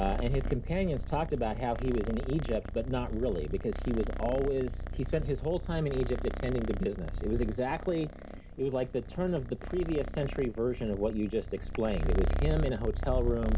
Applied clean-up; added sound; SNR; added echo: none; Purr; 2 dB; none.